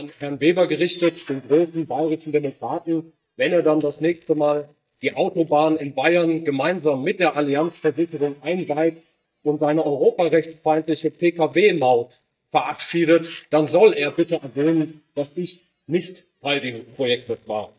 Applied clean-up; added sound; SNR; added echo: neural mask model DeepFilterNet 3.